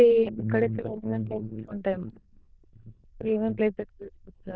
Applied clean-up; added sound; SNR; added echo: neural diffusion model UNIVERSE++.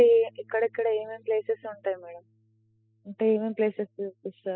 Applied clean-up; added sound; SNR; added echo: classical method spectral subtraction.